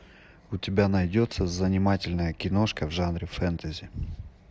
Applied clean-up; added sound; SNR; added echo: none; none; none; none.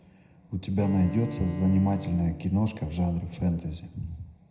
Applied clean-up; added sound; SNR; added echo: none; Bowed string instrument; 12 dB; reverberation time 0.8 s.